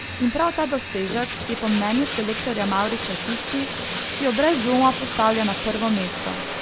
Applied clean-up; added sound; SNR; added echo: none; Bathtub (filling or washing); 6 dB; none.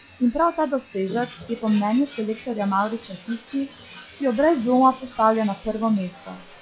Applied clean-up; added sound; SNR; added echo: classical method log-MMSE.